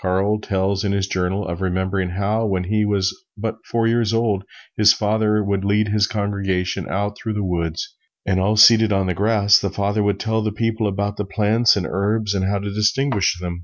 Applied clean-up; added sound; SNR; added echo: none; none; none; none.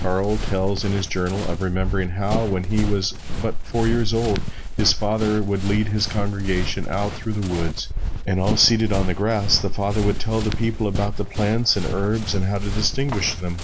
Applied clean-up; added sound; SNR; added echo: none; Run; 2 dB; none.